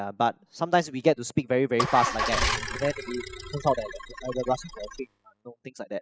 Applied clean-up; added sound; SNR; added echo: classical method spectral subtraction.